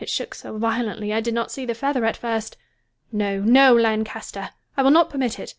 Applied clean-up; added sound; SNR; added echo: none; none; none; none.